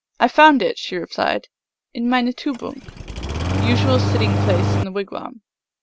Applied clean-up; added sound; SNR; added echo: none; Engine starting; -1 dB; none.